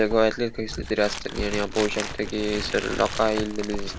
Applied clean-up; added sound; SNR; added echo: none; Writing + Crumpling, crinkling; 7 dB; none.